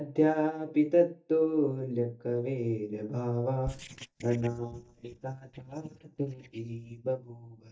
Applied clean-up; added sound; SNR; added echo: neural mask model DeepFilterNet 3.